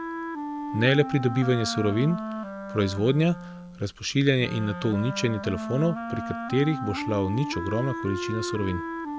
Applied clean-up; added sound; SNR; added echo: none; Wind instrument, woodwind instrument; 7 dB; none.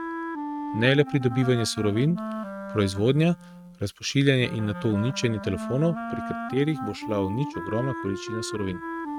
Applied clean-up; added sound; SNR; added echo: neural mask model RNNoise.